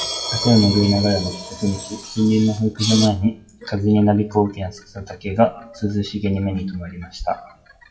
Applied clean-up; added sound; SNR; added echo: classical method WPE with log-MMSE.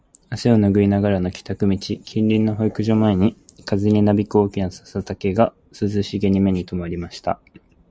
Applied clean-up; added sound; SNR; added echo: none; none; none; none.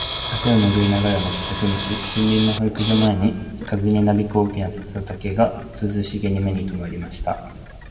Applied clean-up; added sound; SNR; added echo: none; Camera; 4 dB; reverberation time 1.2 s.